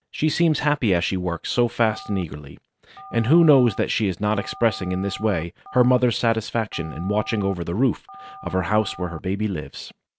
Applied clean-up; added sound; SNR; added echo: none; Telephone; 19 dB; none.